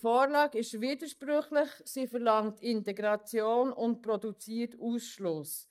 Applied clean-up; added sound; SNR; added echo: neural mask model DeepFilterNet 3.